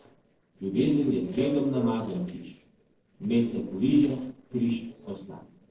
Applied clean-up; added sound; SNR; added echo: neural separator model SepFormer DNS4.